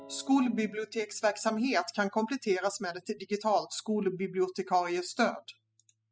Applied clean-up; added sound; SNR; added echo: classical method spectral subtraction.